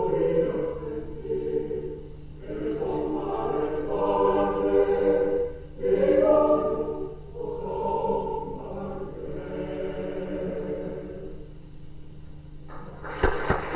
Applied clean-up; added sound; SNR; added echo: none; none; none; reverberation time 0.2 s.